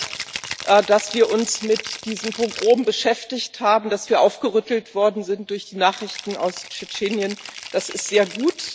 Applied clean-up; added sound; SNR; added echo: none; Rattle (instrument); 15 dB; none.